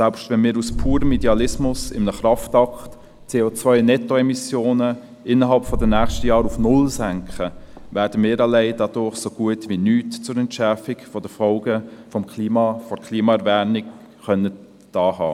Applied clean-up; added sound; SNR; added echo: none; Boom; 5 dB; none.